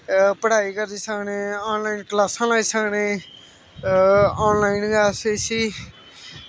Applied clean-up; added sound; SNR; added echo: none; none; none; none.